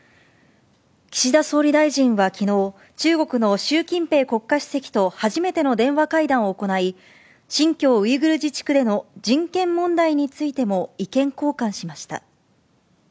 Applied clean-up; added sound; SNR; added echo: none; none; none; none.